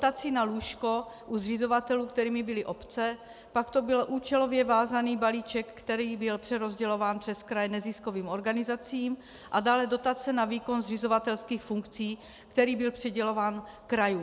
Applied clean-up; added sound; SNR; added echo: none; none; none; none.